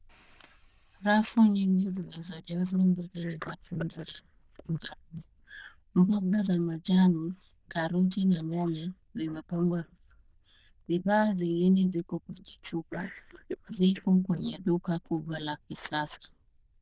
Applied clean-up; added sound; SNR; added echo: neural diffusion model UNIVERSE++.